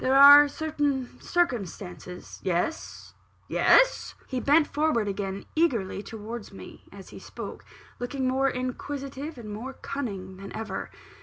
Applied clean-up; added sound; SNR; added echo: none; none; none; none.